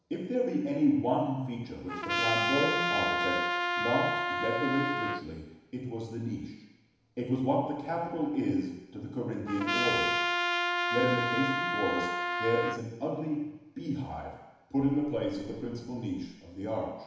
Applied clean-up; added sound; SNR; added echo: none; Trumpet; -1 dB; reverberation time 1.0 s.